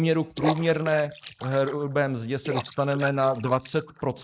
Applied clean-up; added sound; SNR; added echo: neural mask model Resemble Enhance denoiser.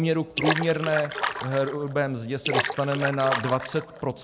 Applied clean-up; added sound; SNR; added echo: none; Splash, splatter; 3 dB; none.